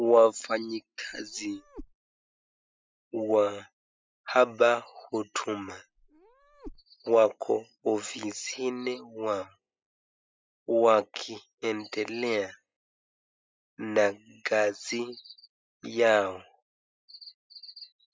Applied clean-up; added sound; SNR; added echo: classical method spectral subtraction.